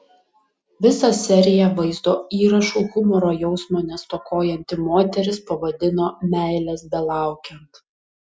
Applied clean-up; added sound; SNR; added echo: none; none; none; none.